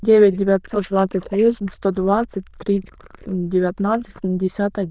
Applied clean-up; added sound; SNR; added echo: neural diffusion model UNIVERSE++.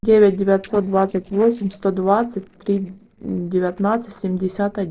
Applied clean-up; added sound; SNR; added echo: neural separator model SepFormer DNS4.